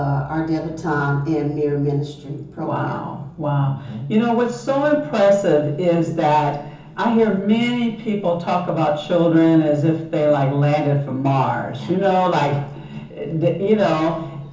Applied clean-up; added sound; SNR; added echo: none; none; none; reverberation time 0.7 s.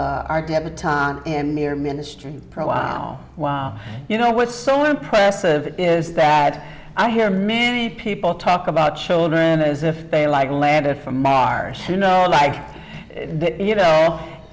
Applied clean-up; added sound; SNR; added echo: none; none; none; none.